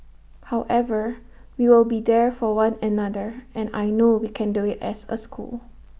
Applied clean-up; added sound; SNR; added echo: none; none; none; none.